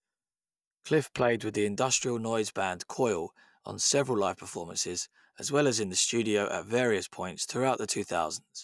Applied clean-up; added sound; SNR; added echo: neural mask model DeepFilterNet 3.